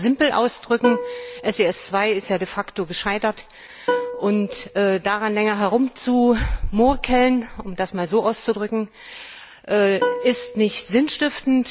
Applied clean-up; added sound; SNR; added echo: none; Plucked string instrument; 7 dB; none.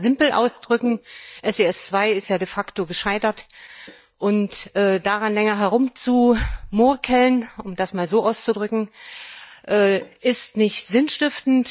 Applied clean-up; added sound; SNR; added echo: neural mask model DeepFilterNet 3.